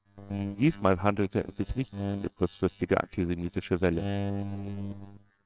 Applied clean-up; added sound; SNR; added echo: neural separator model SepFormer WHAMR!.